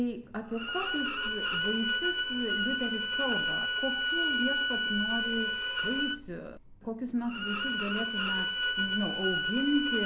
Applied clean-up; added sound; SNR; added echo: none; Bowed string instrument; -3 dB; none.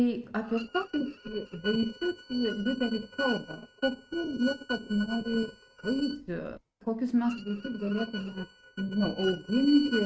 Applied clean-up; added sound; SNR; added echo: neural mask model RNNoise.